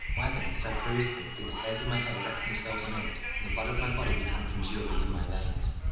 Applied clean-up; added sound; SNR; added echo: none; Wind; -4 dB; reverberation time 1.1 s.